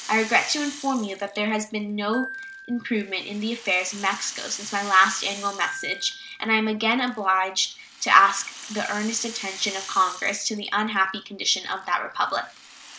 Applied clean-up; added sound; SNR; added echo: none; Glockenspiel + Rattle; 15 dB; none.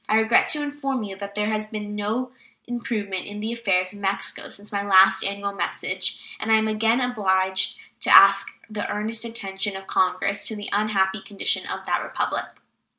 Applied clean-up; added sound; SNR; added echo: none; none; none; none.